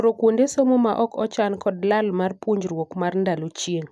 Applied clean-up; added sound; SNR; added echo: none; none; none; none.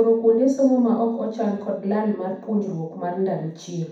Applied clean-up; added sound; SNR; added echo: none; none; none; reverberation time 0.6 s.